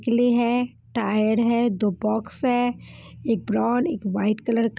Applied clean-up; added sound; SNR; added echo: none; none; none; none.